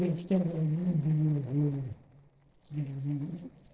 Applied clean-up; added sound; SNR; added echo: neural separator model SepFormer DNS4.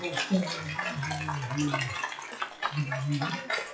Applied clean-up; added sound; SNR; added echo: classical method WPE with log-MMSE.